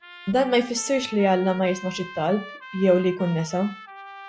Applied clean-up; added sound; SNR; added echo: classical method log-MMSE.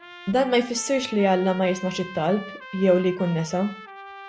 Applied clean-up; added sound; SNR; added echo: none; Trumpet; 16 dB; none.